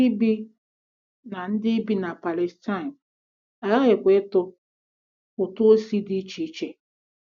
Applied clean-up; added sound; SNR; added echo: none; none; none; none.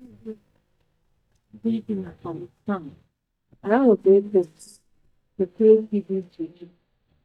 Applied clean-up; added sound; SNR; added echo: neural mask model DeepFilterNet 3.